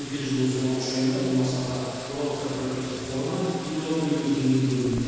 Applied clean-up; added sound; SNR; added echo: none; Bathtub (filling or washing); 15 dB; reverberation time 2.1 s.